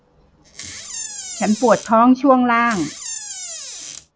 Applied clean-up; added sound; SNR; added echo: none; Door; 13 dB; none.